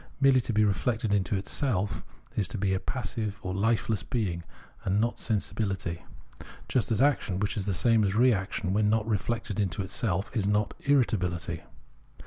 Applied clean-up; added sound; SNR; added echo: none; none; none; none.